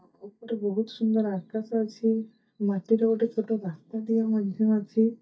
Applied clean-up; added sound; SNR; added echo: neural mask model DeepFilterNet 3.